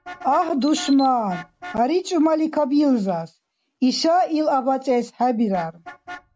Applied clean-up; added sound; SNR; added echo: none; Alarm + Vehicle horn, car horn, honking; 20 dB; none.